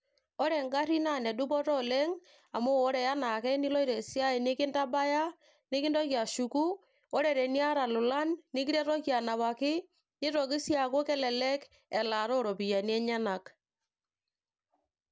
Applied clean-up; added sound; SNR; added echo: none; none; none; none.